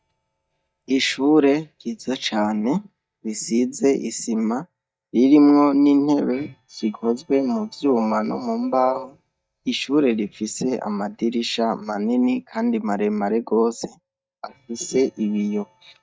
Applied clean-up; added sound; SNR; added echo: neural mask model DeepFilterNet 3.